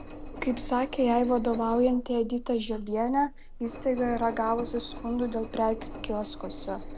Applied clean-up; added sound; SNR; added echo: none; Engine; 11 dB; none.